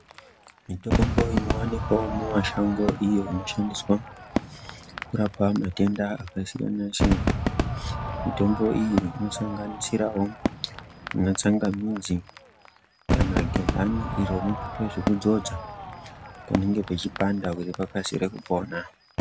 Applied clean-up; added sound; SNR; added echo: none; Crowd / Fireworks; 3 dB; none.